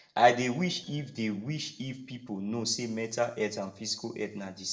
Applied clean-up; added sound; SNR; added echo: neural separator model SepFormer DNS4.